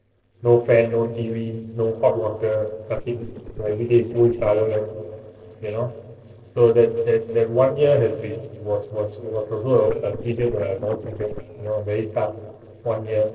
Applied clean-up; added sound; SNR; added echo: neural separator model SepFormer DNS4.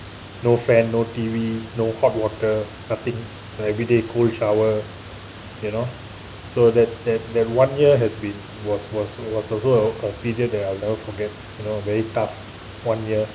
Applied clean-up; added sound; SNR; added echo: none; none; none; none.